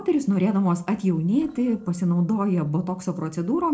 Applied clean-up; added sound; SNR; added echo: neural separator model SepFormer DNS4.